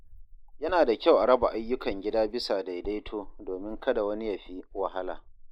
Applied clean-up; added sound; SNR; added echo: neural mask model Resemble Enhance denoiser.